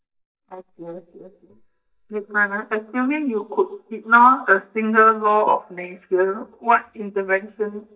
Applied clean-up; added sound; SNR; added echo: neural mask model DeepFilterNet 3.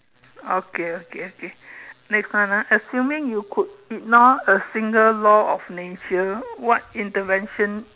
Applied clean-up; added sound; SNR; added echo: none; none; none; none.